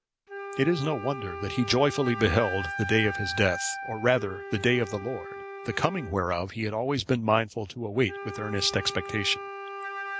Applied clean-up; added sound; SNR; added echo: none; Wind instrument, woodwind instrument; 10 dB; none.